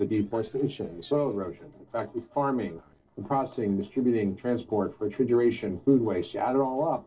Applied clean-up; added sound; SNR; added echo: neural separator model SepFormer DNS4.